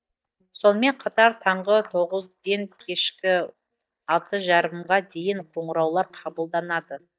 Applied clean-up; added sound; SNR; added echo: neural mask model DeepFilterNet 3.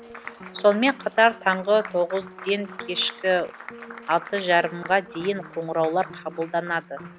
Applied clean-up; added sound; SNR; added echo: none; Applause + Piano; 16 dB; none.